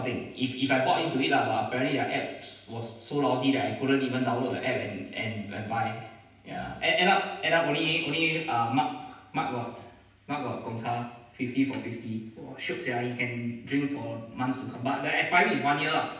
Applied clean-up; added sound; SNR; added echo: none; none; none; reverberation time 0.9 s.